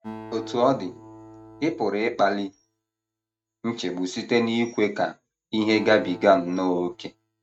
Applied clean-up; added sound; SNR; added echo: neural mask model RNNoise.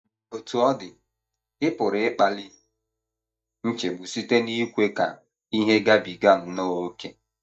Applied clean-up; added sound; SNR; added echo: neural mask model DeepFilterNet 3.